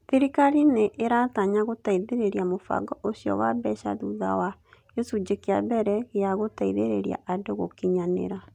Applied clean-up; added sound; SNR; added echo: none; none; none; none.